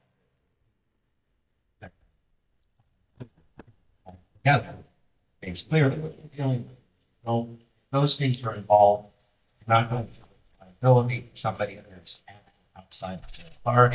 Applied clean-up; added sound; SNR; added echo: neural mask model DeepFilterNet 3.